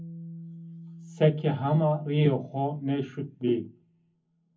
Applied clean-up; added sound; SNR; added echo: none; Bass guitar; 18 dB; reverberation time 0.3 s.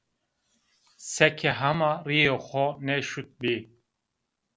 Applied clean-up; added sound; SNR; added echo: none; none; none; none.